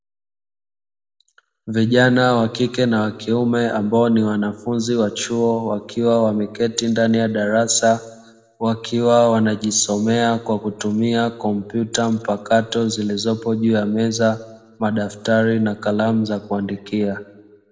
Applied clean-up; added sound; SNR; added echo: none; none; none; reverberation time 0.9 s.